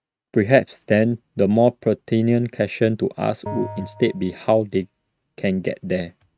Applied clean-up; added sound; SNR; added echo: neural mask model RNNoise.